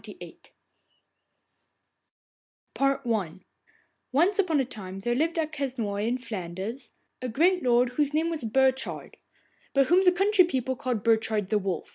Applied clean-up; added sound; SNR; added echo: none; none; none; none.